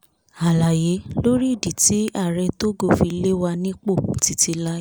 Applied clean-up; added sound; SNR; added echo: none; none; none; none.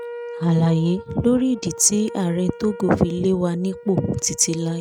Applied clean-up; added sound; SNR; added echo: neural mask model RNNoise.